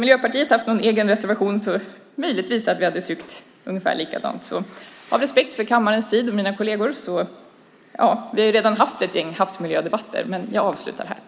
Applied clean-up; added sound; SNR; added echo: none; none; none; none.